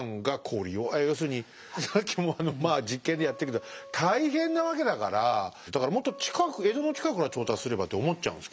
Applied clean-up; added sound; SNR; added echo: none; Wind instrument, woodwind instrument; 20 dB; none.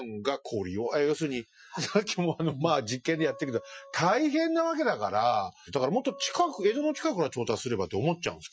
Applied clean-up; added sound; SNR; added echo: classical method Wiener filter.